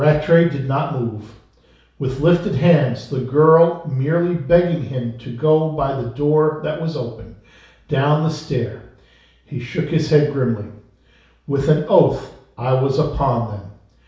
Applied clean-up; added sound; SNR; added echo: none; none; none; reverberation time 0.6 s.